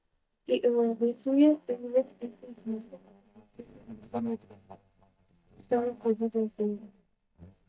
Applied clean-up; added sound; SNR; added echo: neural mask model DeepFilterNet 3.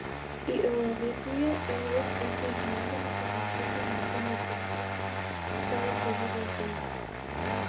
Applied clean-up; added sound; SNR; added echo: none; Engine starting; -3 dB; reverberation time 0.3 s.